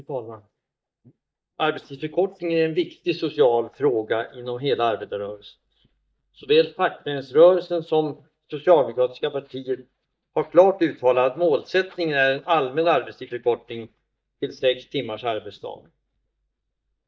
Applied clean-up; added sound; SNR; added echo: neural mask model DeepFilterNet 3.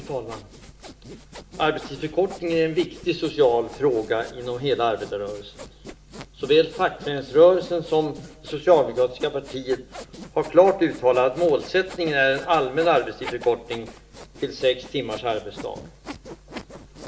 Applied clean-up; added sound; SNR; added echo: none; Sawing; 19 dB; reverberation time 1.1 s.